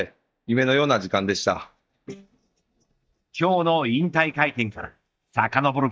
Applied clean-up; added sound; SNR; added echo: neural mask model DeepFilterNet 3.